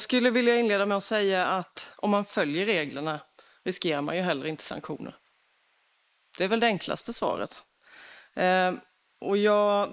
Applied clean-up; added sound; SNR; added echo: neural mask model Resemble Enhance denoiser.